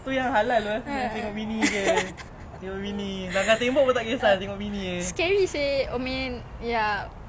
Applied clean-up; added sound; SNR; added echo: none; none; none; none.